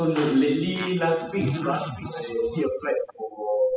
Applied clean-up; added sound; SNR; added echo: classical method spectral subtraction.